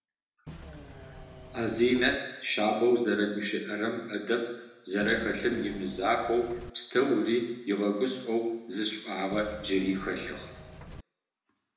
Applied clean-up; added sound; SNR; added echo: none; Engine / Mechanisms; 16 dB; reverberation time 0.9 s.